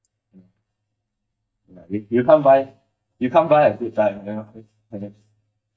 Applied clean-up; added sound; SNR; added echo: neural mask model DeepFilterNet 3.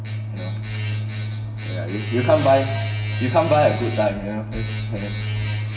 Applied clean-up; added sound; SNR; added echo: none; Domestic sounds, home sounds; 2 dB; reverberation time 0.6 s.